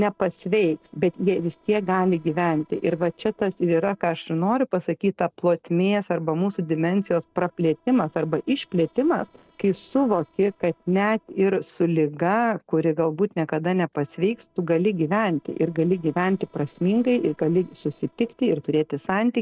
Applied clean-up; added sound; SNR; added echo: neural separator model SepFormer DNS4.